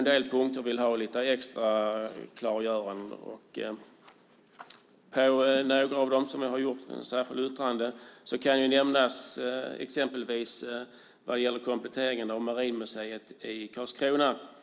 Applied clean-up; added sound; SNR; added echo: none; none; none; none.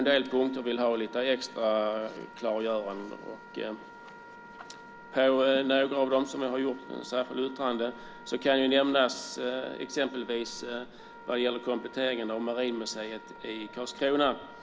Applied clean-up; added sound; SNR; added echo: none; Wind instrument, woodwind instrument + Mechanisms; 18 dB; none.